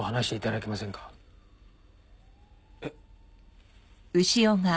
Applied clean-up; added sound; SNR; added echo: none; none; none; none.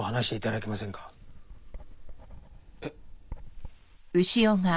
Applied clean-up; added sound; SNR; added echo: neural mask model Resemble Enhance denoiser.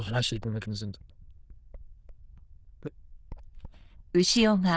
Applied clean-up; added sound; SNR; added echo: neural diffusion model UNIVERSE++.